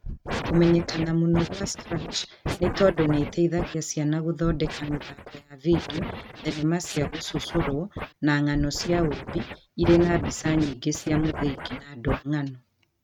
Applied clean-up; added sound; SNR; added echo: neural mask model RNNoise.